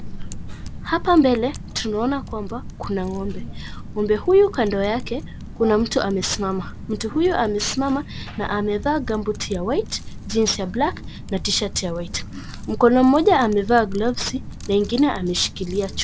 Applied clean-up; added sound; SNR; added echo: none; Typing; 10 dB; none.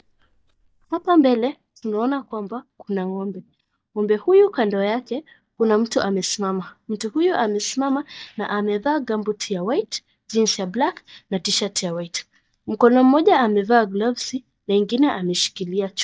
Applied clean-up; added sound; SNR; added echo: neural mask model DeepFilterNet 3.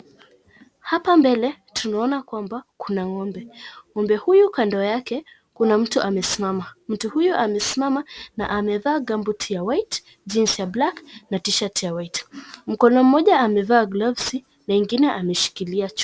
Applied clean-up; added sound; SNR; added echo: none; none; none; none.